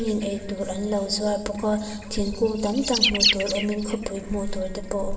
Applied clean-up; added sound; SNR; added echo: none; Bird; 5 dB; reverberation time 2.7 s.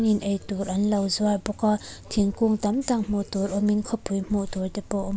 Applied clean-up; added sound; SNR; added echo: none; none; none; none.